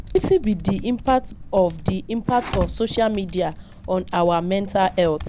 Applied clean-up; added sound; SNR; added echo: none; Typing; 11 dB; none.